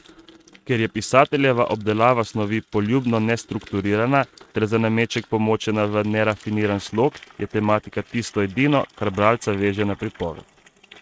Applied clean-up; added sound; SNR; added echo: neural mask model RNNoise.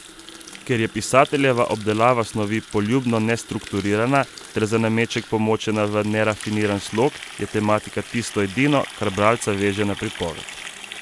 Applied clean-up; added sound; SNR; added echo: none; Water tap, faucet; 16 dB; none.